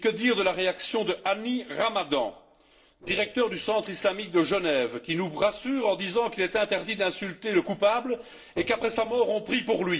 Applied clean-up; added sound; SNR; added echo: neural separator model SepFormer DNS4.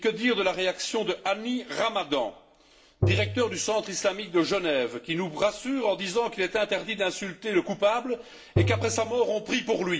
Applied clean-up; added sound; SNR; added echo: none; Tap; 1 dB; reverberation time 0.4 s.